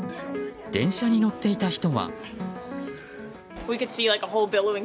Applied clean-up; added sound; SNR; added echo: none; none; none; none.